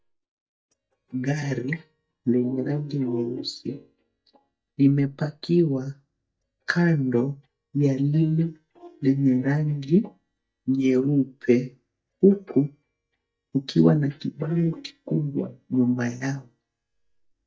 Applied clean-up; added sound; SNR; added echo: neural mask model DeepFilterNet 3.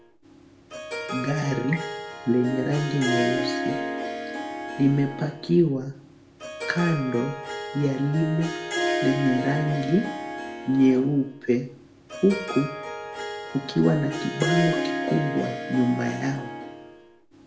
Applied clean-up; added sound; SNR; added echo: none; Harp; 5 dB; reverberation time 0.4 s.